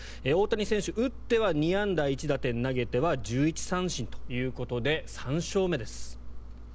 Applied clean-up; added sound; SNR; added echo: none; Engine; 9 dB; none.